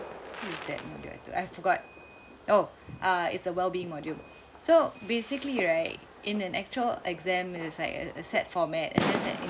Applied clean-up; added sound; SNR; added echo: none; Fireworks; 9 dB; none.